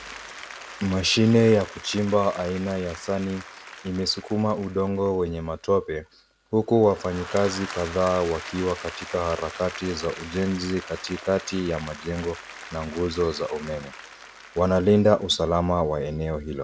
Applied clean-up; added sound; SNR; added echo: none; Applause / Crowd; 16 dB; none.